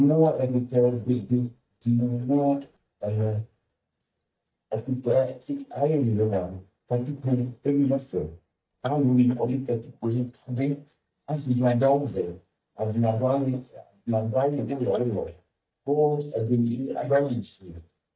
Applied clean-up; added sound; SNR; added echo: neural mask model DeepFilterNet 3.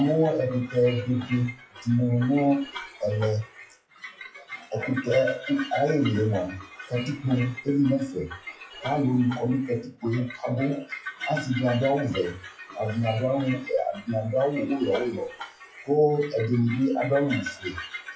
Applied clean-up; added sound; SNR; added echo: classical method WPE with log-MMSE.